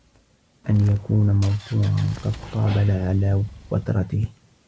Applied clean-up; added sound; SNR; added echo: none; Walk, footsteps + Engine; 19 dB; none.